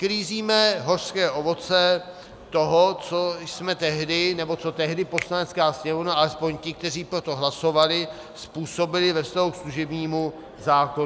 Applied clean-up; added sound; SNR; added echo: none; Finger snapping; 16 dB; none.